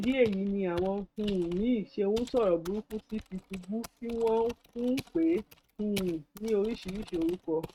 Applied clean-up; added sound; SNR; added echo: neural mask model RNNoise.